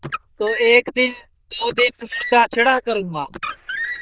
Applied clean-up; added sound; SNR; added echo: neural diffusion model UNIVERSE++.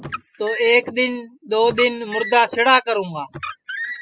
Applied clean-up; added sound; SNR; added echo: classical method spectral subtraction.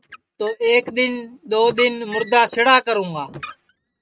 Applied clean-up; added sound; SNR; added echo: neural mask model RNNoise.